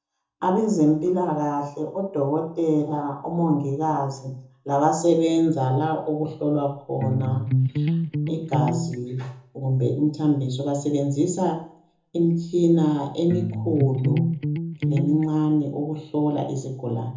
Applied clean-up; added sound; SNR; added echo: none; Electric guitar; 1 dB; reverberation time 0.6 s.